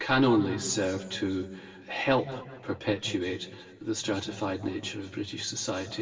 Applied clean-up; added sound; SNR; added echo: none; none; none; reverberation time 1.7 s.